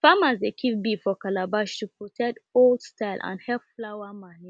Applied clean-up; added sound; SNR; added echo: none; none; none; none.